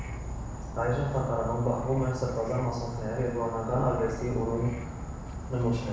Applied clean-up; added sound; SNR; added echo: none; Insect / Frog; 7 dB; reverberation time 1.1 s.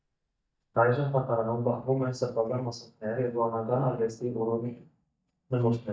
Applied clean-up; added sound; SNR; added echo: neural mask model DeepFilterNet 3.